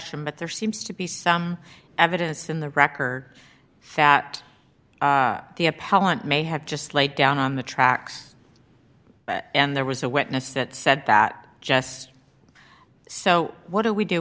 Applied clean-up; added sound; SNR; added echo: none; none; none; none.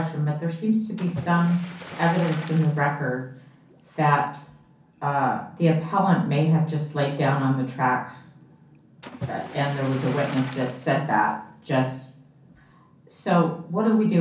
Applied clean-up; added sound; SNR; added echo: none; Splash, splatter; 18 dB; reverberation time 0.6 s.